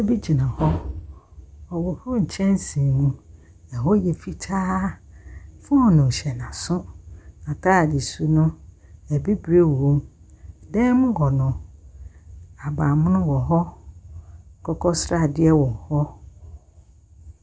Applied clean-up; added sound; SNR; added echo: none; none; none; none.